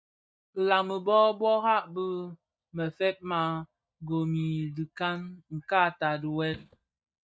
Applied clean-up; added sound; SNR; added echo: neural mask model DeepFilterNet 3.